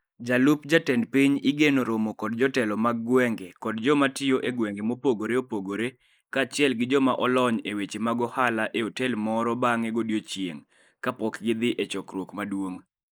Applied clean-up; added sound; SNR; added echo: neural mask model Resemble Enhance denoiser.